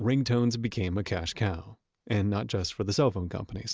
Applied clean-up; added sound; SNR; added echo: none; none; none; none.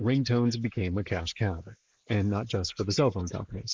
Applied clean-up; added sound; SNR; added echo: neural mask model Resemble Enhance denoiser.